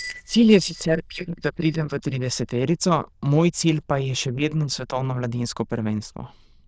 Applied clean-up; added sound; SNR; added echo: neural diffusion model UNIVERSE++.